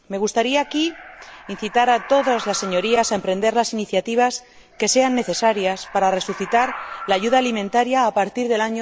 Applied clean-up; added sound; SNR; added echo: none; Animal; 16 dB; none.